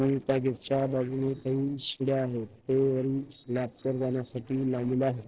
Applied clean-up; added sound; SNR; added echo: neural separator model SepFormer DNS4.